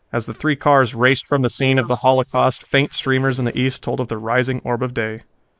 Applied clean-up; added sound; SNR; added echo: neural mask model Resemble Enhance denoiser.